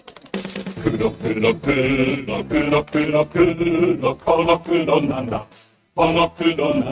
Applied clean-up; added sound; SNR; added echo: neural mask model RNNoise.